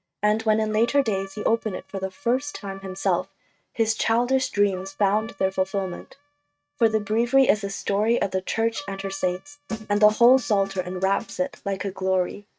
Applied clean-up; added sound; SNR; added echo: neural mask model RNNoise.